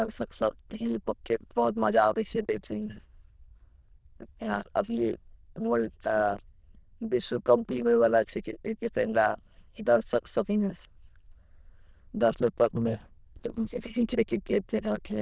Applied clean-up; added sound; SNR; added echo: neural diffusion model UNIVERSE++.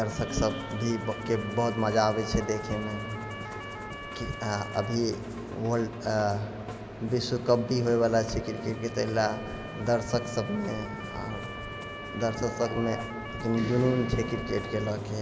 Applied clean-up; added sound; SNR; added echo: none; Musical instrument + Motor vehicle (road) / Siren; 12 dB; none.